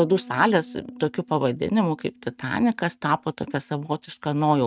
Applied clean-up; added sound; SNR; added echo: neural mask model RNNoise.